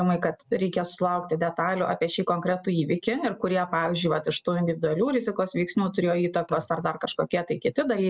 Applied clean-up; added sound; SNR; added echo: none; none; none; none.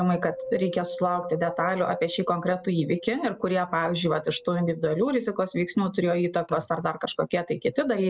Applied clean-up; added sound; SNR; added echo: none; Wind; 15 dB; none.